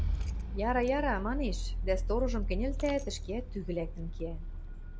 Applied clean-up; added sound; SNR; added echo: none; Rattle / Engine starting / Car; 0 dB; none.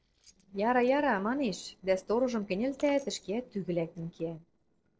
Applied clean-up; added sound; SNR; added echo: neural separator model SepFormer DNS4.